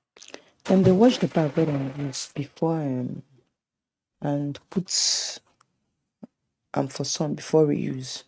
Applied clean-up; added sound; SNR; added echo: neural mask model RNNoise.